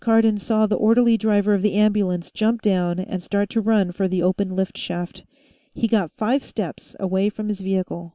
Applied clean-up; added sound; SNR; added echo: none; none; none; none.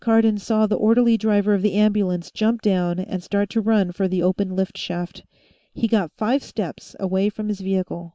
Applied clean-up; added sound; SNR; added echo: neural mask model Resemble Enhance denoiser.